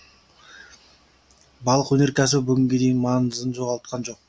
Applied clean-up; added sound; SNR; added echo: none; none; none; none.